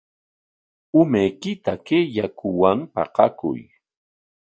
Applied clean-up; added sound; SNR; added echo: none; none; none; none.